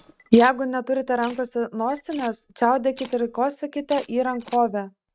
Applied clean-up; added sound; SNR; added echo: neural mask model RNNoise.